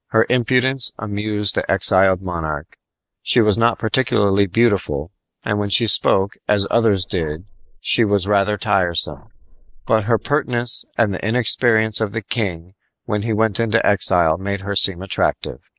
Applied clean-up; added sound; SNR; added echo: neural mask model Resemble Enhance denoiser.